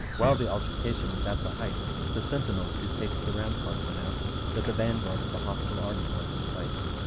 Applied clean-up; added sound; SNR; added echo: none; Fire; -2 dB; none.